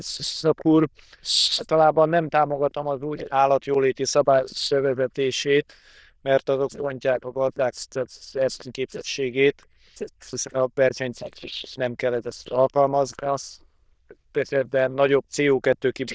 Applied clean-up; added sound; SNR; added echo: neural diffusion model UNIVERSE++.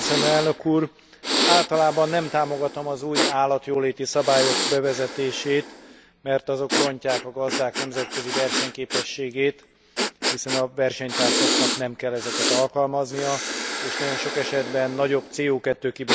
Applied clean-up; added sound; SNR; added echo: none; Breathing; 3 dB; none.